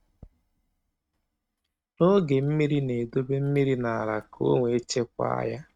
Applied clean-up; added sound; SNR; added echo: neural mask model RNNoise.